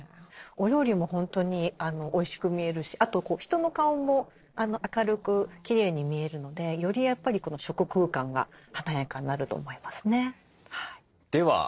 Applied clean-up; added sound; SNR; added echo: neural separator model SepFormer DNS4.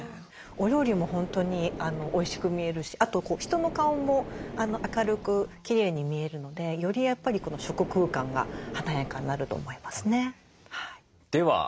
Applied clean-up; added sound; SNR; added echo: none; Car; 11 dB; none.